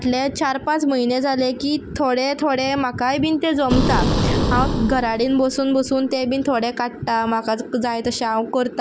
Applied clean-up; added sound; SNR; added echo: none; Boom; 2 dB; none.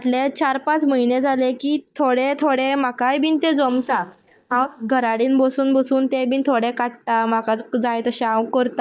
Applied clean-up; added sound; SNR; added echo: neural mask model DeepFilterNet 3.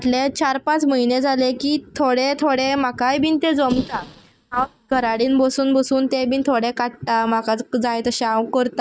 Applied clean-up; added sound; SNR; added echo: neural mask model RNNoise.